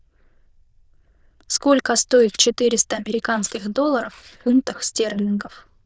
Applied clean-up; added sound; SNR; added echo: neural diffusion model UNIVERSE++.